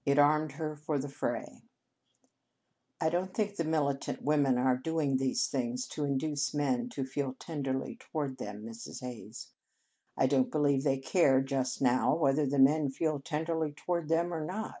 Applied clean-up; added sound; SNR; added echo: none; none; none; none.